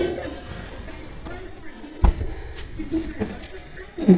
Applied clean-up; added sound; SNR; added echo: neural mask model DeepFilterNet 3.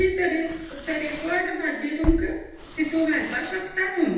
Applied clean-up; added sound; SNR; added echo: none; Walk, footsteps; 9 dB; reverberation time 0.9 s.